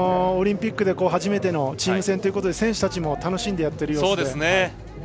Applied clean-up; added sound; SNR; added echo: none; none; none; none.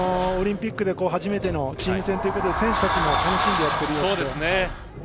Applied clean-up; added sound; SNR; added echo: none; Sliding door; 1 dB; none.